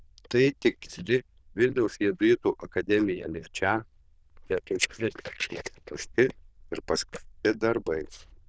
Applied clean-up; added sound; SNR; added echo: neural diffusion model UNIVERSE++.